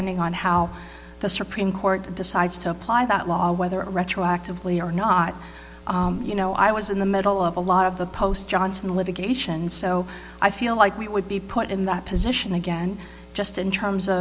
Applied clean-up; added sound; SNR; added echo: none; none; none; none.